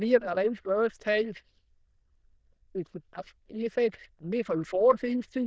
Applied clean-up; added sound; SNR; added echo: neural diffusion model UNIVERSE++.